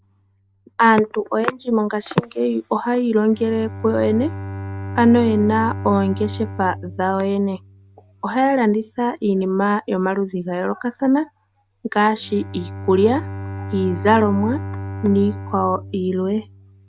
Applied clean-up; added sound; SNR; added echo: none; Bowed string instrument; 12 dB; none.